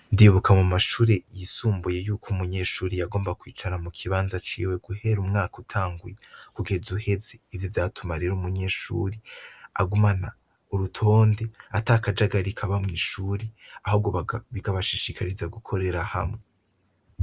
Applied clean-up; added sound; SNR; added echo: none; none; none; none.